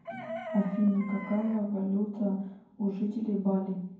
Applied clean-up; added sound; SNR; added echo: none; Chicken, rooster; 15 dB; reverberation time 0.9 s.